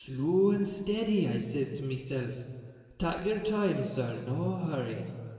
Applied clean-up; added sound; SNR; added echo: none; none; none; reverberation time 1.8 s.